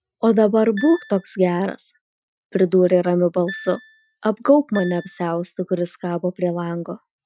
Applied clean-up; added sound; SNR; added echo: classical method Wiener filter.